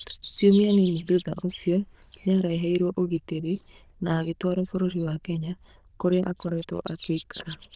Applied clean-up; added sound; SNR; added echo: neural diffusion model UNIVERSE++.